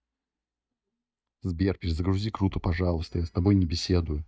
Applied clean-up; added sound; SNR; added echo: neural mask model DeepFilterNet 3.